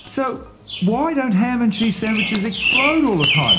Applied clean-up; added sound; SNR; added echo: none; Bird vocalization, bird call, bird song; 3 dB; reverberation time 0.4 s.